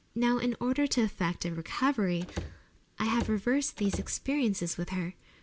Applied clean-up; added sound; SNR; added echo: none; Slam / Wood; 11 dB; none.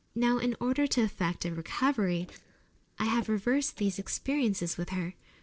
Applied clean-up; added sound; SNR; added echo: neural separator model SepFormer DNS4.